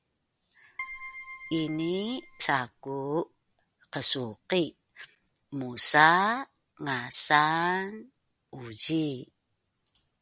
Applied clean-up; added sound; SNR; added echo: none; Keyboard (musical); 15 dB; none.